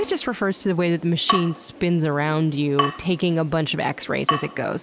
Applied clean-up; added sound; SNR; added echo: none; Drip / Water tap, faucet; 8 dB; none.